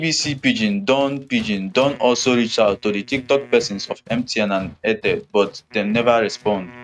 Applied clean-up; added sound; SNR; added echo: neural mask model RNNoise.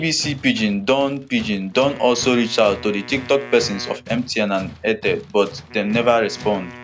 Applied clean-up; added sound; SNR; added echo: none; Wind instrument, woodwind instrument + Tools; 15 dB; none.